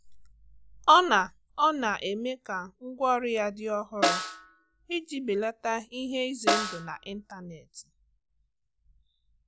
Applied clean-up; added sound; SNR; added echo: none; Snare drum; 3 dB; none.